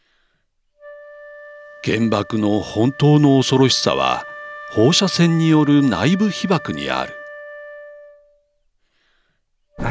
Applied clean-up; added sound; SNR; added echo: none; Wind instrument, woodwind instrument; 18 dB; none.